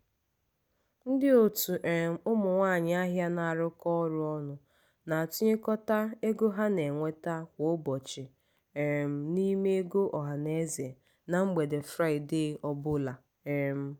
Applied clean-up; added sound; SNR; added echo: none; none; none; none.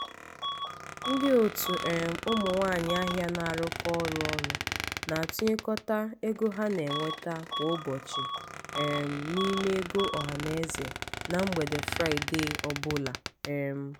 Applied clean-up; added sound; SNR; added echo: none; Bus / Alarm + Squeak; 5 dB; none.